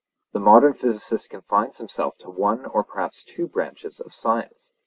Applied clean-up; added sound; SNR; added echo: none; none; none; none.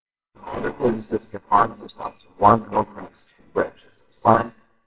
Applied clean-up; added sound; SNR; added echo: neural separator model SepFormer WHAMR!.